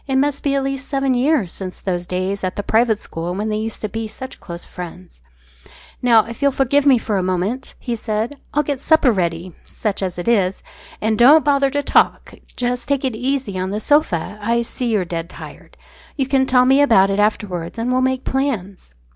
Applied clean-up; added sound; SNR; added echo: none; none; none; none.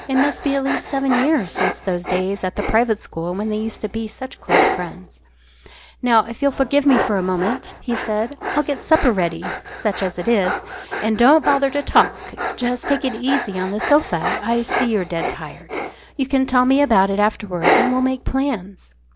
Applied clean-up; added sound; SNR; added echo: none; Dog; 6 dB; none.